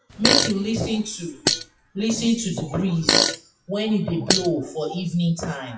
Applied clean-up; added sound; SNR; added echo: classical method WPE with log-MMSE.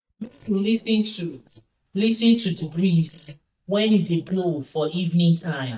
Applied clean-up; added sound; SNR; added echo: neural mask model DeepFilterNet 3.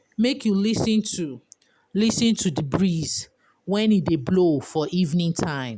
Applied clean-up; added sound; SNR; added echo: none; none; none; none.